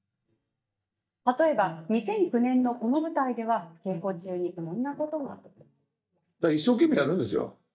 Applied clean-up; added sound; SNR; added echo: neural mask model DeepFilterNet 3.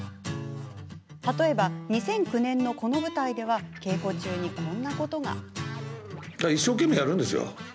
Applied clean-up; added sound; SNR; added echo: none; none; none; none.